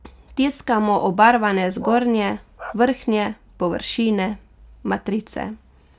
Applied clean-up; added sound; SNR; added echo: none; Bark; 14 dB; none.